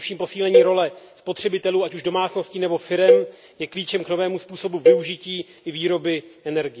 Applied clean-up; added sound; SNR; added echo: none; Cowbell; -1 dB; none.